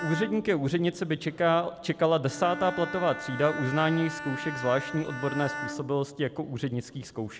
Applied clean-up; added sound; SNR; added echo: none; Bowed string instrument; 11 dB; none.